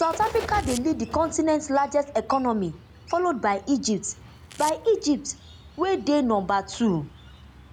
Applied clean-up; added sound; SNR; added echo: none; Domestic sounds, home sounds + Bird; 15 dB; none.